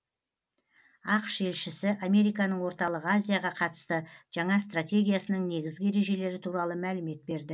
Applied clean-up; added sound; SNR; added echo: none; none; none; none.